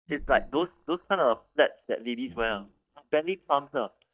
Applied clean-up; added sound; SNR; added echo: neural mask model DeepFilterNet 3.